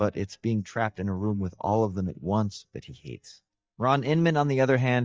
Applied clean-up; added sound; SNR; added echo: neural mask model DeepFilterNet 3.